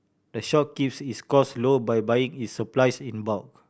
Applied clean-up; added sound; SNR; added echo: none; none; none; none.